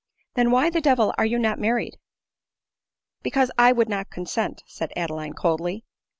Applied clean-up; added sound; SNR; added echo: none; none; none; none.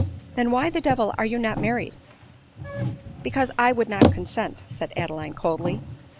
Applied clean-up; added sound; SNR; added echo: none; Bicycle; 3 dB; none.